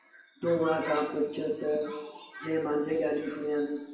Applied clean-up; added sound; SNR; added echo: none; none; none; reverberation time 0.8 s.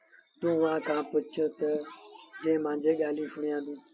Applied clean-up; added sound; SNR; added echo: none; none; none; none.